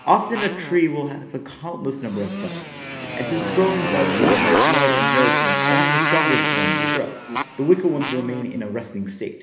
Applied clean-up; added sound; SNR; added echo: none; Motorcycle; -1 dB; reverberation time 1.1 s.